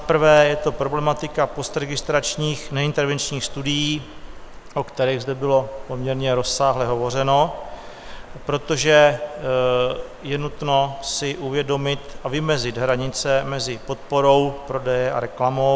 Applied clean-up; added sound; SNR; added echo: none; Water; 15 dB; none.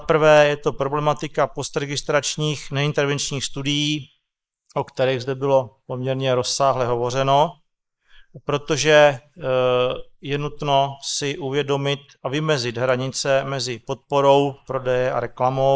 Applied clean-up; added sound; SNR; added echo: neural mask model Resemble Enhance denoiser.